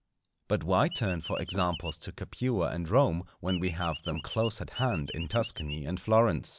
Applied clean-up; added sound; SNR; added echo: none; Chirp, tweet; 12 dB; none.